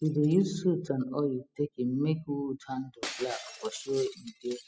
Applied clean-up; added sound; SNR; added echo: classical method spectral subtraction.